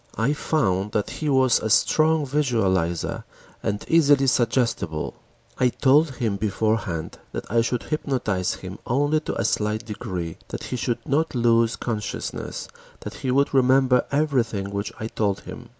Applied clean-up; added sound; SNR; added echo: none; none; none; none.